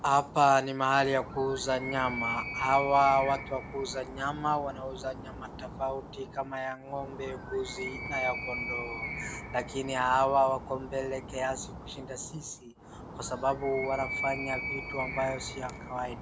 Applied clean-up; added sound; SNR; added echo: none; Animal; 9 dB; none.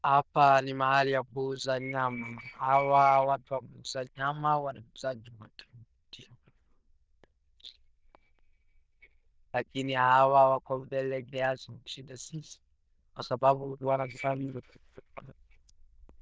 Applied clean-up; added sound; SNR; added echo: neural diffusion model UNIVERSE++.